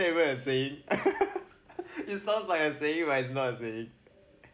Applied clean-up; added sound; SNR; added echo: none; none; none; none.